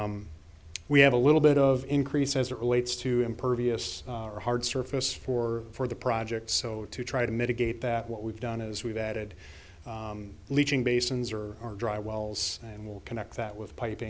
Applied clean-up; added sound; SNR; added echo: none; none; none; none.